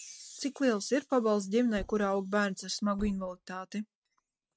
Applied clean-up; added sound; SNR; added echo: neural mask model RNNoise.